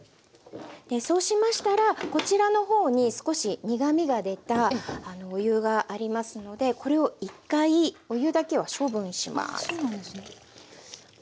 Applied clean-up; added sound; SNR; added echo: none; none; none; none.